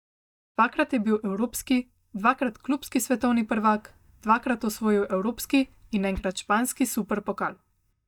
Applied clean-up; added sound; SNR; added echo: neural mask model DeepFilterNet 3.